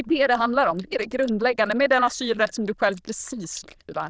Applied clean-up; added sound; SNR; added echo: neural diffusion model UNIVERSE++.